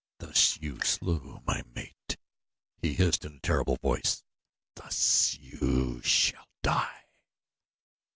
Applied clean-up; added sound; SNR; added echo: none; Raindrop; 14 dB; none.